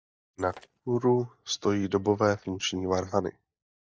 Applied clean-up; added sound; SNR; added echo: neural mask model DeepFilterNet 3.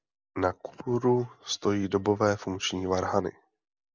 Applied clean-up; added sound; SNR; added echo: none; none; none; none.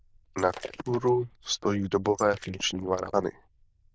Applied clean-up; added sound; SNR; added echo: neural diffusion model UNIVERSE++.